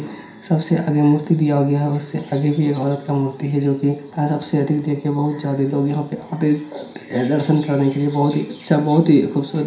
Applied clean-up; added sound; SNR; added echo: none; none; none; reverberation time 0.5 s.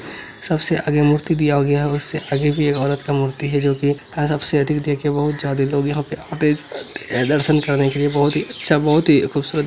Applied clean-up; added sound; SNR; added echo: none; none; none; none.